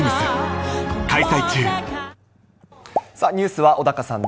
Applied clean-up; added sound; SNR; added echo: none; Explosion; 13 dB; none.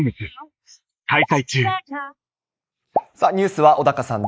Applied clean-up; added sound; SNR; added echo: neural mask model Resemble Enhance denoiser.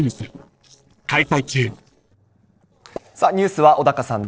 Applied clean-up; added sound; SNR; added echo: neural separator model SepFormer DNS4.